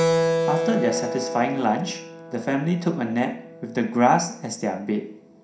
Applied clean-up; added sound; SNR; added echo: none; Keyboard (musical); 4 dB; reverberation time 0.5 s.